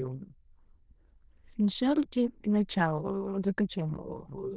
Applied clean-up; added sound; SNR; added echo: neural diffusion model UNIVERSE++.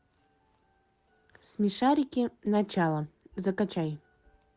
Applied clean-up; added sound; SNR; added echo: none; none; none; none.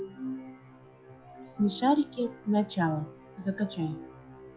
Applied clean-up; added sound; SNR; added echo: classical method log-MMSE.